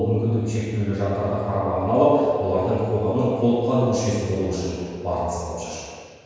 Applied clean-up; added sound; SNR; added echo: none; none; none; reverberation time 1.9 s.